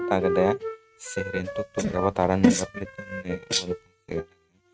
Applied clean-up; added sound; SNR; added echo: neural mask model RNNoise.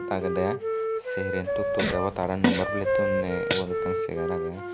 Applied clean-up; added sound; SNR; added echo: none; Wind instrument, woodwind instrument + Fart; -4 dB; none.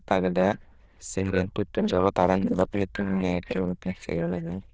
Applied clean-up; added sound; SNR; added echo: neural diffusion model UNIVERSE++.